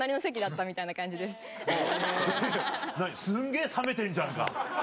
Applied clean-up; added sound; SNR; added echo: none; none; none; none.